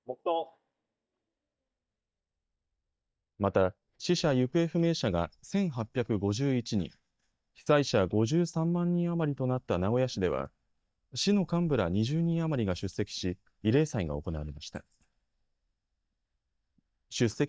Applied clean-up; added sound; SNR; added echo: neural mask model DeepFilterNet 3.